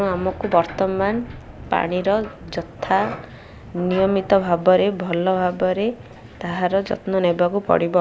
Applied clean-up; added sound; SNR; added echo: none; Thunder / Rain; 20 dB; none.